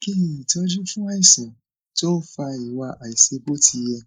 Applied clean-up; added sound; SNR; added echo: neural mask model Resemble Enhance denoiser.